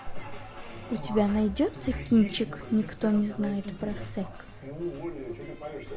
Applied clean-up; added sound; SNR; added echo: none; none; none; none.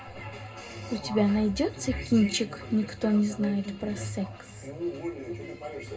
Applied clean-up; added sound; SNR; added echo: none; none; none; reverberation time 0.2 s.